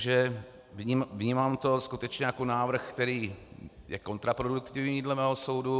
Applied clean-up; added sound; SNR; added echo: none; none; none; none.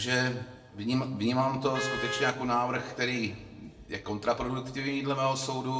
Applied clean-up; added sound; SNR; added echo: none; Vehicle horn, car horn, honking; 10 dB; reverberation time 0.5 s.